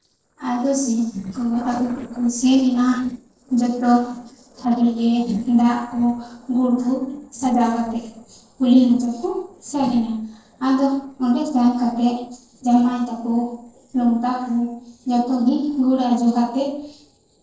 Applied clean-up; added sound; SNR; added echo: neural separator model SepFormer DNS4.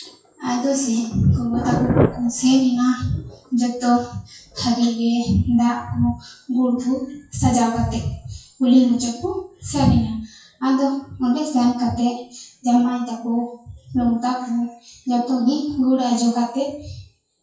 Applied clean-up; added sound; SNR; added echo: classical method WPE with log-MMSE.